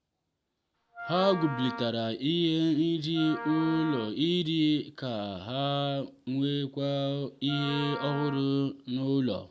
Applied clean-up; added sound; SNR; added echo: none; Wind instrument, woodwind instrument; 11 dB; none.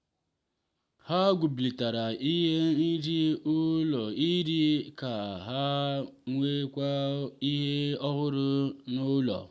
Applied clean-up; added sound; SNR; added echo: none; none; none; none.